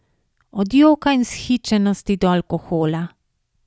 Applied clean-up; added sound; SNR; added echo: none; none; none; none.